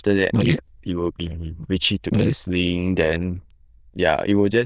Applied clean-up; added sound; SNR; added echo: neural diffusion model UNIVERSE++.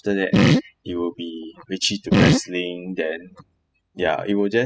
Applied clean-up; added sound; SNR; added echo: classical method spectral subtraction.